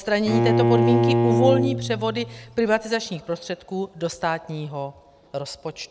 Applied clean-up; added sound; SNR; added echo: none; Bowed string instrument; -4 dB; none.